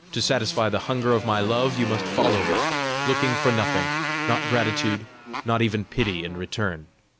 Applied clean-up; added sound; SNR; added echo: none; Motorcycle; 3 dB; none.